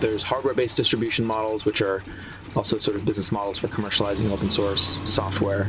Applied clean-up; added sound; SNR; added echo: none; Car; 12 dB; none.